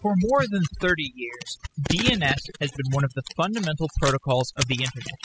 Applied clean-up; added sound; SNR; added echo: classical method spectral subtraction.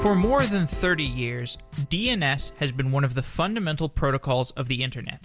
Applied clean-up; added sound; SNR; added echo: none; none; none; none.